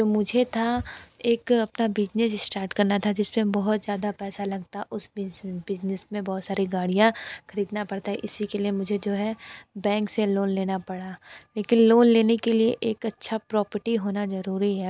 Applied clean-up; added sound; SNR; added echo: none; none; none; none.